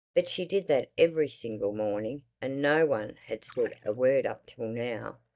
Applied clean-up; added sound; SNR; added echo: neural mask model DeepFilterNet 3.